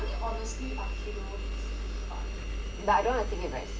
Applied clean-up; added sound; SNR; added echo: none; Engine; 0 dB; reverberation time 0.2 s.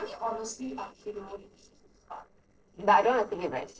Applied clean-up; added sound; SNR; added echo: neural separator model SepFormer DNS4.